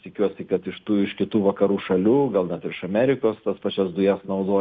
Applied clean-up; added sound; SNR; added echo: none; none; none; none.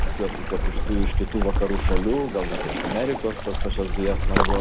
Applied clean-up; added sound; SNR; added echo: none; Waves, surf; -4 dB; none.